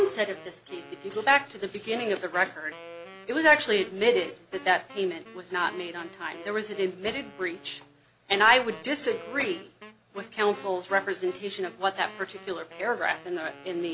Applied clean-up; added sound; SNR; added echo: none; Wind instrument, woodwind instrument; 20 dB; none.